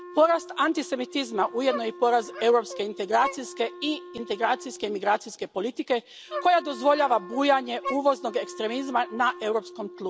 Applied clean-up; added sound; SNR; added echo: none; Wind instrument, woodwind instrument + Dog; 14 dB; none.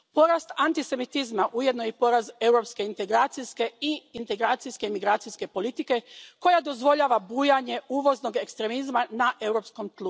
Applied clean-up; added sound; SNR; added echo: none; none; none; none.